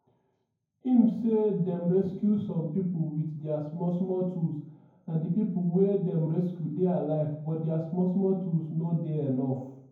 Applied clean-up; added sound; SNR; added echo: none; none; none; reverberation time 0.9 s.